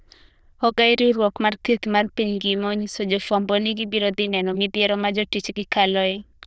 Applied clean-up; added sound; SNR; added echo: neural diffusion model UNIVERSE++.